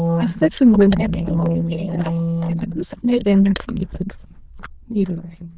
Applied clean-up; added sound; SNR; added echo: neural diffusion model UNIVERSE++.